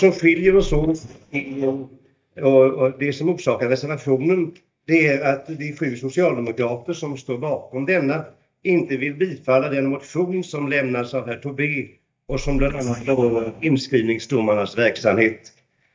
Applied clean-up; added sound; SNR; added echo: neural mask model DeepFilterNet 3.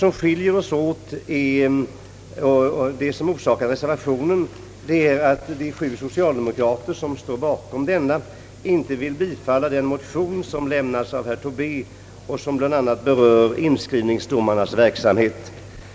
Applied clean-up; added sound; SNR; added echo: none; none; none; none.